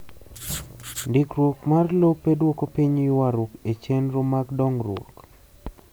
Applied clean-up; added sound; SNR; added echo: none; Writing; 13 dB; none.